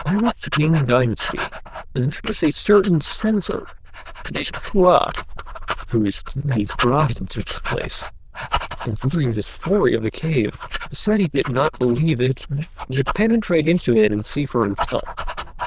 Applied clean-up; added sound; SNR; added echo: neural diffusion model UNIVERSE++.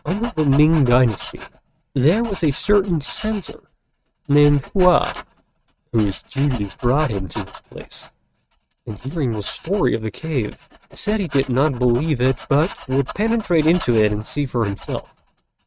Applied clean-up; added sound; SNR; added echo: neural mask model RNNoise.